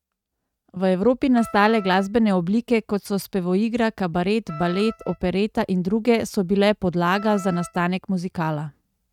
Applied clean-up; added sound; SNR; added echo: neural mask model RNNoise.